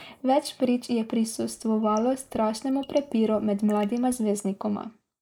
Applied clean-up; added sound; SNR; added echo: neural mask model Resemble Enhance denoiser.